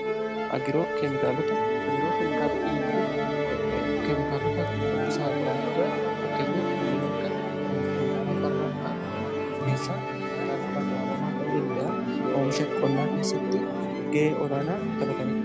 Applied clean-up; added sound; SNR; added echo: none; Musical instrument; -5 dB; none.